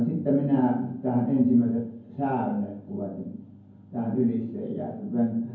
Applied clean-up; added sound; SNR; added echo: none; none; none; reverberation time 0.9 s.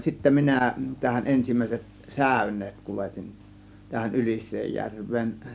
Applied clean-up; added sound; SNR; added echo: none; none; none; none.